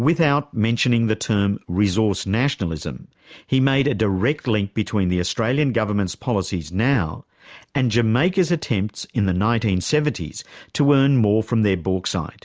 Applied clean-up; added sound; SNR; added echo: none; none; none; none.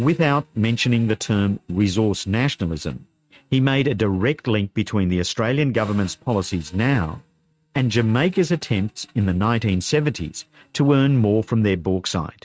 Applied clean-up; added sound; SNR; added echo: neural mask model RNNoise.